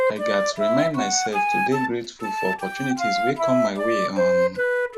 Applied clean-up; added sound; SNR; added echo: none; Wind instrument, woodwind instrument; -4 dB; none.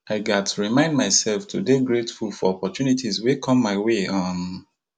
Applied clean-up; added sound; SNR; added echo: none; none; none; none.